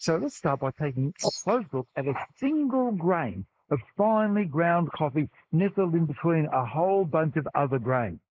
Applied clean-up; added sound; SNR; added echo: neural mask model Resemble Enhance denoiser.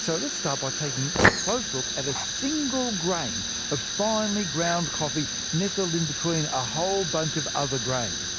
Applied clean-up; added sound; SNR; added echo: none; Fire; 0 dB; none.